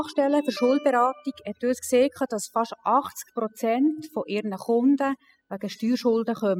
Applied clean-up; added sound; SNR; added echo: classical method spectral subtraction.